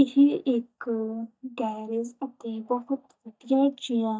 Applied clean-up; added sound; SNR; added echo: neural mask model DeepFilterNet 3.